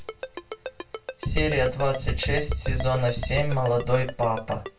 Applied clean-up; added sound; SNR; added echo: none; Ringtone; 12 dB; reverberation time 0.2 s.